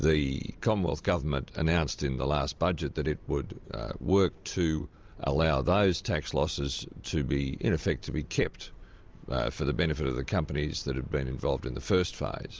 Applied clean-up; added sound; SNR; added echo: none; none; none; none.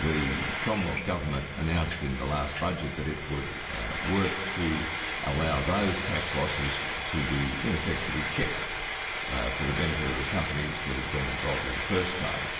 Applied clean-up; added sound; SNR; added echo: none; Frying (food); 3 dB; reverberation time 2.2 s.